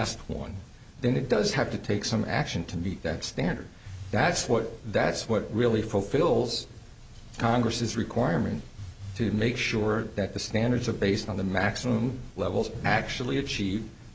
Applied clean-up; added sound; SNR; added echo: none; none; none; none.